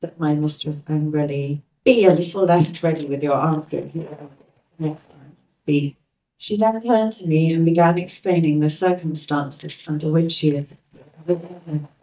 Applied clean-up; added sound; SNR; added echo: neural mask model DeepFilterNet 3.